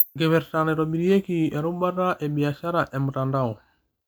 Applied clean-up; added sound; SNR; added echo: neural mask model Resemble Enhance denoiser.